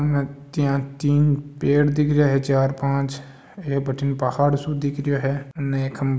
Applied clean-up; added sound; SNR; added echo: none; none; none; none.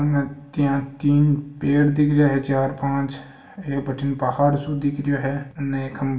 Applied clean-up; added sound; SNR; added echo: none; none; none; reverberation time 0.2 s.